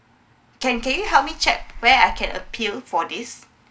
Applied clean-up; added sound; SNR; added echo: none; Meow; 12 dB; none.